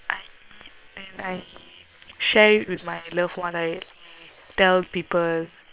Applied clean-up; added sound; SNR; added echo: neural separator model SepFormer WHAM!.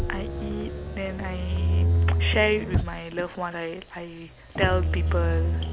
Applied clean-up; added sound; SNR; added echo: none; Motor vehicle (road); -4 dB; none.